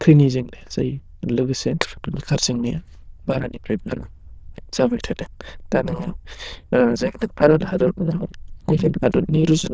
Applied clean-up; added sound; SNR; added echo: neural diffusion model UNIVERSE++.